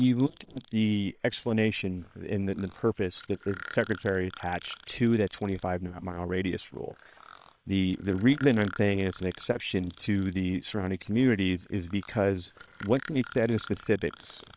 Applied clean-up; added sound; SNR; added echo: neural separator model SepFormer WHAM!.